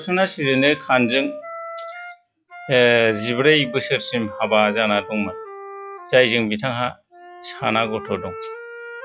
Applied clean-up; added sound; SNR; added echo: classical method log-MMSE.